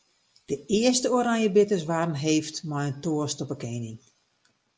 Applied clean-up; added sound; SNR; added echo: none; none; none; none.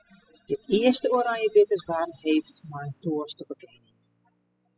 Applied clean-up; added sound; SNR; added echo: classical method spectral subtraction.